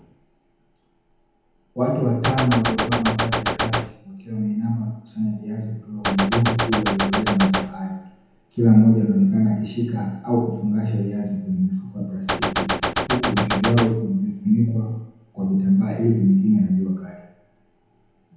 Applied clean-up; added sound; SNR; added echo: none; Gunshot, gunfire; 2 dB; reverberation time 0.9 s.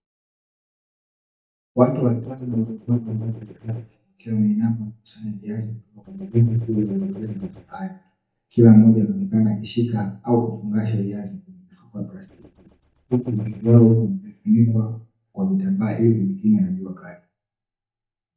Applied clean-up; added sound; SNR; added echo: neural mask model DeepFilterNet 3.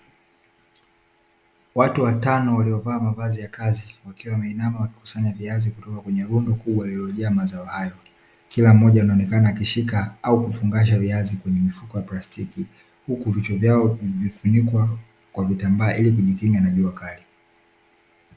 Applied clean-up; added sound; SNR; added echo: none; none; none; none.